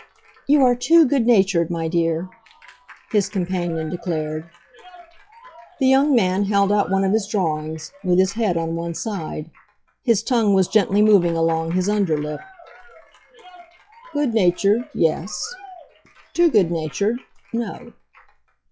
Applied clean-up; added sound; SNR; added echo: classical method log-MMSE.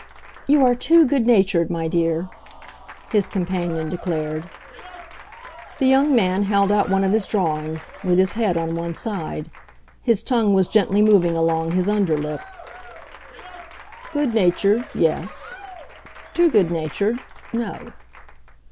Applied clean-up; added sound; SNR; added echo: none; Applause / Crowd; 20 dB; none.